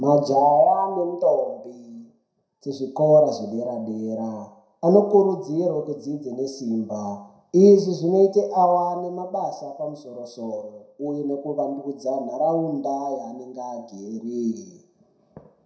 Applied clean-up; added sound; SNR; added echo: none; none; none; reverberation time 0.6 s.